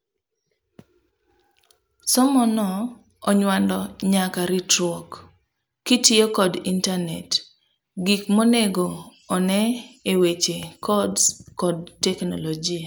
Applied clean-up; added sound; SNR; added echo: none; none; none; none.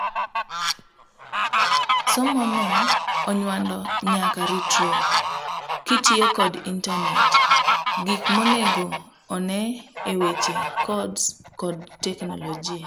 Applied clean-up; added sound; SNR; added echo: none; Fowl; -3 dB; none.